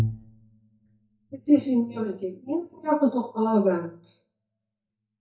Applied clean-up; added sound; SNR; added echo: neural mask model DeepFilterNet 3.